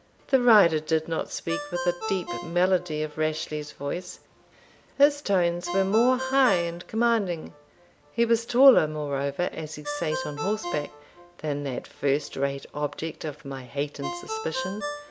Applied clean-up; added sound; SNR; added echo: none; Ringtone; 12 dB; none.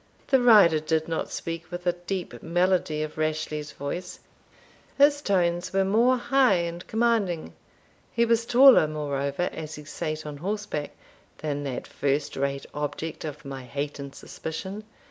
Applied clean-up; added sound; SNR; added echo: none; none; none; none.